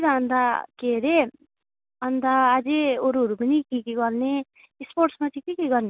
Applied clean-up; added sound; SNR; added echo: none; none; none; none.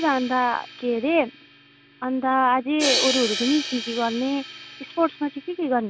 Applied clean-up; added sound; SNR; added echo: none; Crash cymbal; 8 dB; none.